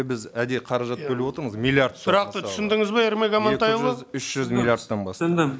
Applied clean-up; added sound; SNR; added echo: none; none; none; none.